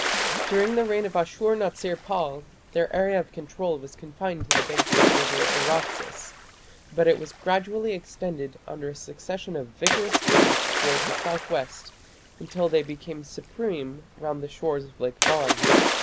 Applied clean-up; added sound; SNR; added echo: none; Splash, splatter; 0 dB; none.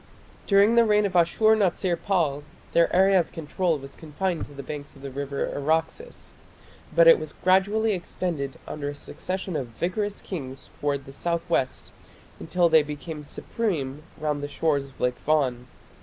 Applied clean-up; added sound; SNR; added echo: none; none; none; none.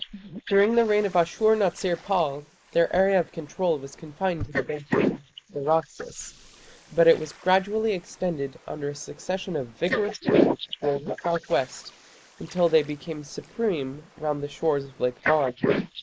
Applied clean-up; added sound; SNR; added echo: neural mask model Resemble Enhance denoiser.